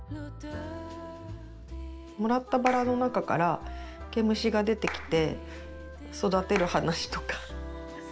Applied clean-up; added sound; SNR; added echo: none; Clapping; 12 dB; none.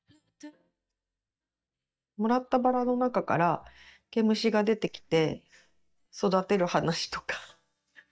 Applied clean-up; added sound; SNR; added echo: neural mask model DeepFilterNet 3.